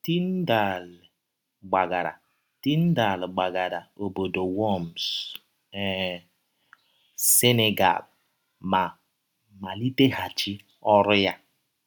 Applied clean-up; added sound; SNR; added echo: none; none; none; none.